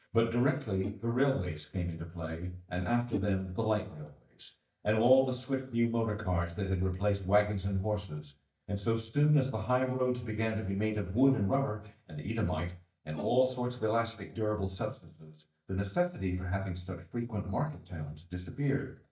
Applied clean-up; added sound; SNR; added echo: neural mask model DeepFilterNet 3.